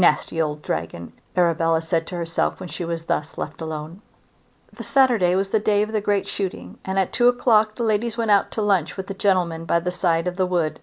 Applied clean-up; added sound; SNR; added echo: none; none; none; none.